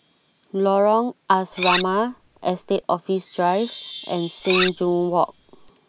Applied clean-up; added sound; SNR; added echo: none; Chime + Cutlery, silverware; -2 dB; none.